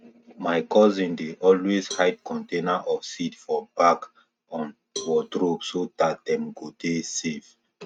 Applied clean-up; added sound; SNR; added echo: neural mask model RNNoise.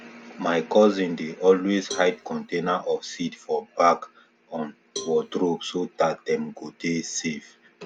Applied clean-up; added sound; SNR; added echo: none; Cowbell; 18 dB; none.